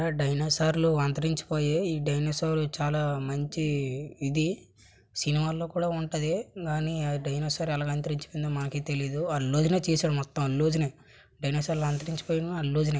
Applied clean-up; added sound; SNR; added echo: none; none; none; none.